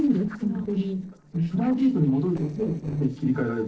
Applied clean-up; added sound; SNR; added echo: neural separator model SepFormer DNS4.